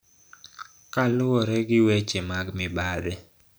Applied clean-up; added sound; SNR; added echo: none; none; none; none.